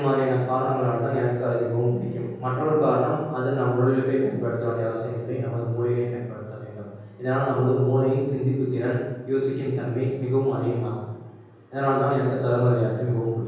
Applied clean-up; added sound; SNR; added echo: none; none; none; reverberation time 1.3 s.